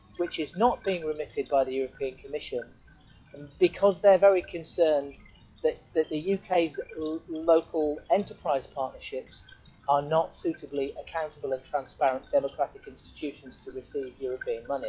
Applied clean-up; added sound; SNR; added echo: classical method log-MMSE.